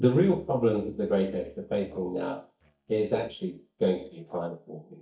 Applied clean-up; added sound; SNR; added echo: neural mask model DeepFilterNet 3.